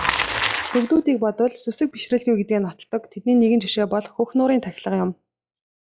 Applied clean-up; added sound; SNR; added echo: classical method log-MMSE.